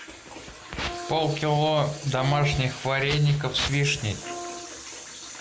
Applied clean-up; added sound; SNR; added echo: none; Brass instrument; 15 dB; none.